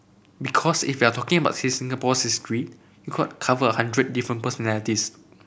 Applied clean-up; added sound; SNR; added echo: none; none; none; none.